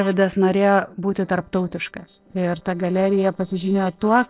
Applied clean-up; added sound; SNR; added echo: neural separator model SepFormer DNS4.